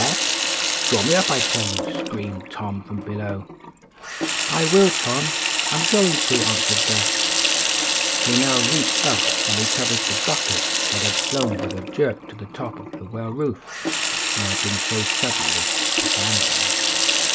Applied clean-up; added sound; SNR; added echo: none; Sink (filling or washing) / Water tap, faucet; -4 dB; none.